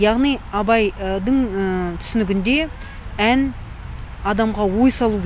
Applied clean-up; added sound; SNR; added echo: none; none; none; none.